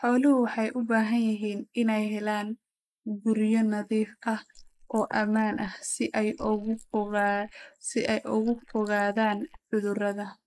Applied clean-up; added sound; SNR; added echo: neural mask model Resemble Enhance denoiser.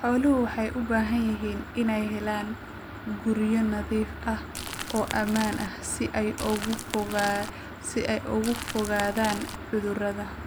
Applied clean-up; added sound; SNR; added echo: none; Crumpling, crinkling / Crackle; 9 dB; none.